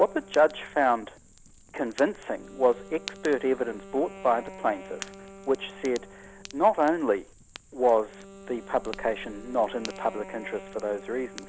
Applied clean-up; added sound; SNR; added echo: none; Wind instrument, woodwind instrument + Fire; 17 dB; none.